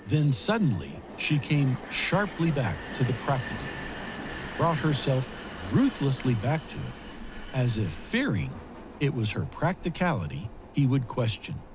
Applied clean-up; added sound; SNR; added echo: none; Vehicle; 10 dB; none.